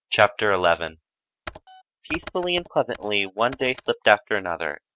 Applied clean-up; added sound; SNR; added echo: neural mask model RNNoise.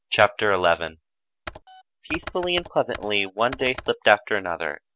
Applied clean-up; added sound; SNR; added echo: none; Computer keyboard; 14 dB; none.